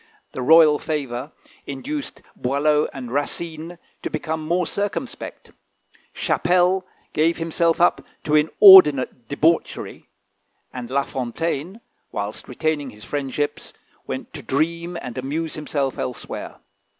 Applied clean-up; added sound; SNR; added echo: none; none; none; none.